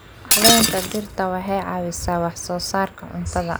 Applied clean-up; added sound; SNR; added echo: none; Shatter; -1 dB; none.